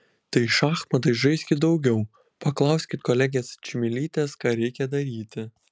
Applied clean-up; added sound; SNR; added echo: none; none; none; none.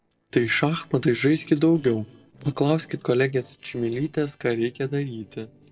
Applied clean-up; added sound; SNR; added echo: neural separator model SepFormer DNS4.